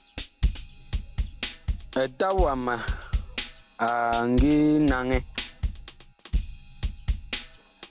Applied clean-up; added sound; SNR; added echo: none; Drum kit; 2 dB; none.